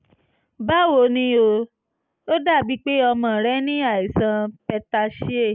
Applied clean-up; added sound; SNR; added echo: none; none; none; none.